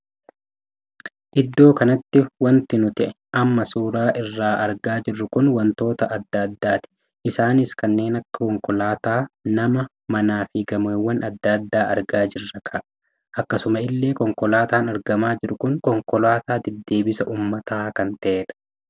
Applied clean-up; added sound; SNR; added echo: none; none; none; none.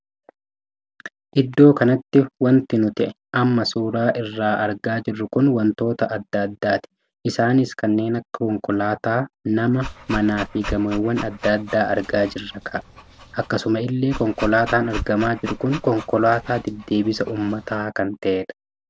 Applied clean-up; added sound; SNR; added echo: none; Dog; 14 dB; none.